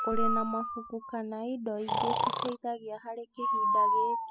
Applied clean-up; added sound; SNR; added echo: classical method spectral subtraction.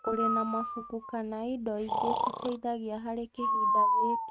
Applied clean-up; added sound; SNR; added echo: neural mask model RNNoise.